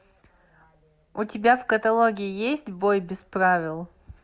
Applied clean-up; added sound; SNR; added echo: none; none; none; none.